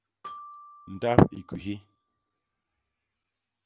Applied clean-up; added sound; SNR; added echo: none; Glockenspiel; 14 dB; none.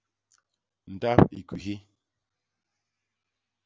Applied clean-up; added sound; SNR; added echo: none; none; none; none.